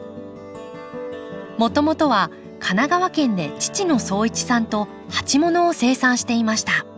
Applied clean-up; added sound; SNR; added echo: none; none; none; none.